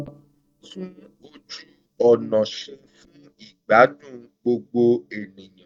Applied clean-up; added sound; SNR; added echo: neural mask model DeepFilterNet 3.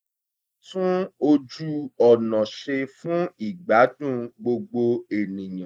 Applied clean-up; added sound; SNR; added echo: neural mask model Resemble Enhance denoiser.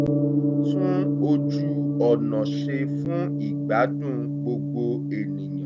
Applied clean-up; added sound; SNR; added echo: none; Gong; -4 dB; none.